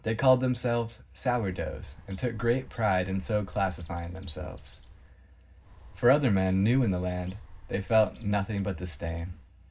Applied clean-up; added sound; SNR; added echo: none; Bird; 19 dB; reverberation time 0.4 s.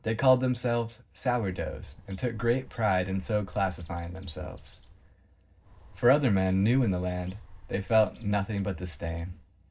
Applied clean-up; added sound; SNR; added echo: neural separator model SepFormer DNS4.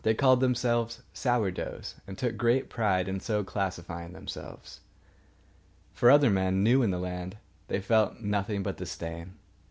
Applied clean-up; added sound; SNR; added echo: none; none; none; none.